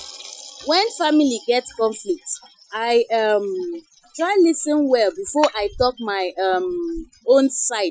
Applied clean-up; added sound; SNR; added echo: classical method Wiener filter.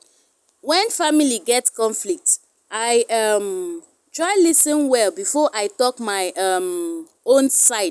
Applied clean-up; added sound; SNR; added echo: none; none; none; none.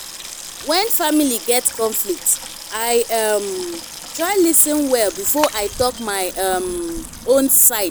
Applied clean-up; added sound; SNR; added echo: none; Sink (filling or washing) / Water tap, faucet + Shatter / Crushing; 14 dB; none.